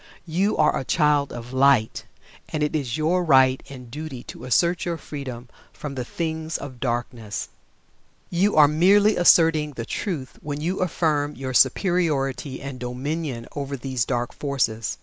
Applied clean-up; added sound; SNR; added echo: none; none; none; none.